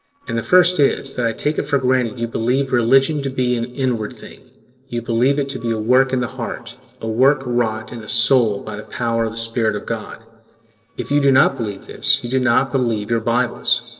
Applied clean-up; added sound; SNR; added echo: neural separator model SepFormer DNS4.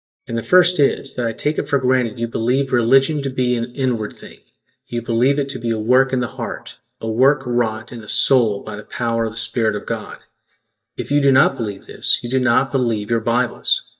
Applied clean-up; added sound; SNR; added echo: neural mask model DeepFilterNet 3.